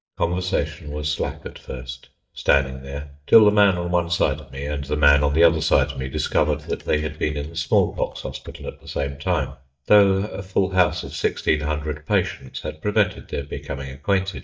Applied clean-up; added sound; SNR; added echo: neural mask model DeepFilterNet 3.